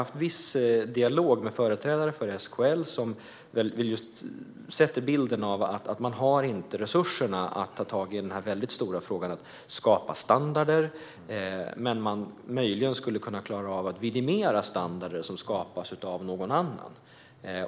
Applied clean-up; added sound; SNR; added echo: none; none; none; none.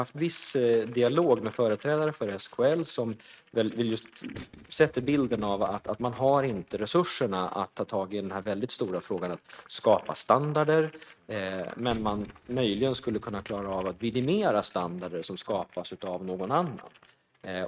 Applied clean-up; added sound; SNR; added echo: neural mask model RNNoise.